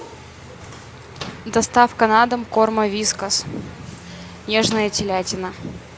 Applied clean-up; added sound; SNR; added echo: none; Microwave oven; 18 dB; none.